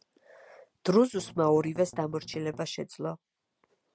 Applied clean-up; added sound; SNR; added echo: none; Strum; 18 dB; none.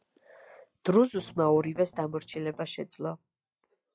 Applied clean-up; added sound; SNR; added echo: classical method log-MMSE.